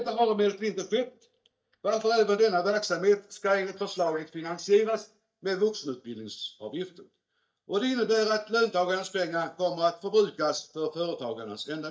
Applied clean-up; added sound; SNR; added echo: neural mask model DeepFilterNet 3.